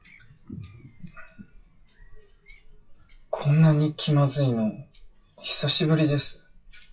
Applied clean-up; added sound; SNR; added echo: classical method WPE with log-MMSE.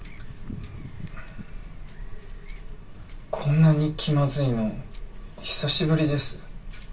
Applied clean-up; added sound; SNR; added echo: none; Wind / Ocean / Boat, Water vehicle; 19 dB; reverberation time 0.2 s.